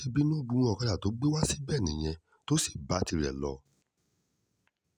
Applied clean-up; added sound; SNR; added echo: none; none; none; none.